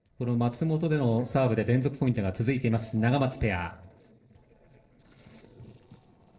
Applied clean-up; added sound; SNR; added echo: neural separator model SepFormer DNS4.